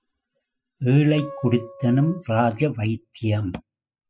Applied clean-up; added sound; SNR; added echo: classical method spectral subtraction.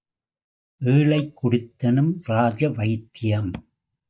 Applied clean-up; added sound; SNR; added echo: neural mask model DeepFilterNet 3.